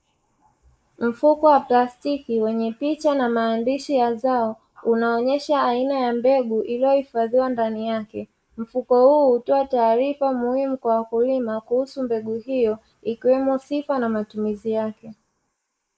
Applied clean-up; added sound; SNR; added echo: neural mask model Resemble Enhance denoiser.